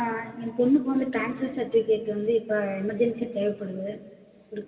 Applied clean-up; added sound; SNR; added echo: none; none; none; reverberation time 2.7 s.